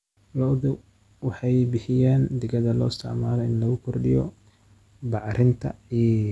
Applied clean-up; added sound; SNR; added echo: none; none; none; none.